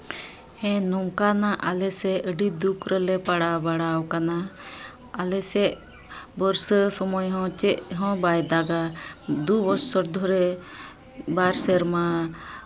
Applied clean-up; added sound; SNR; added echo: none; none; none; none.